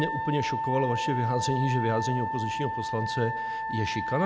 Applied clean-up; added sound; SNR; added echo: none; Wind instrument, woodwind instrument; 2 dB; none.